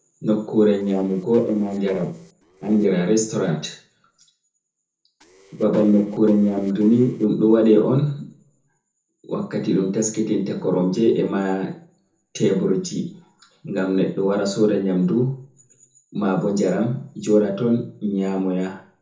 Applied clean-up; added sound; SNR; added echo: neural separator model SepFormer DNS4.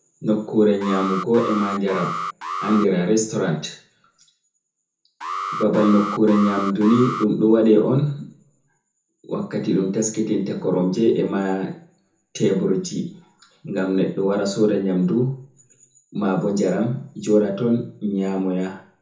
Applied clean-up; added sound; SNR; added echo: none; Alarm; 9 dB; reverberation time 0.6 s.